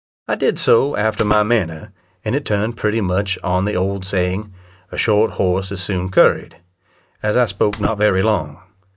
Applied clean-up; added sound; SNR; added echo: neural mask model DeepFilterNet 3.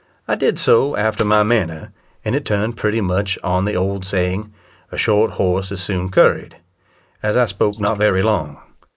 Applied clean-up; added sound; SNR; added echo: neural mask model Resemble Enhance denoiser.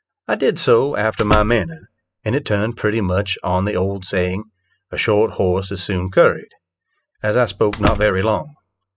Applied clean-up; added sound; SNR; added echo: classical method spectral subtraction.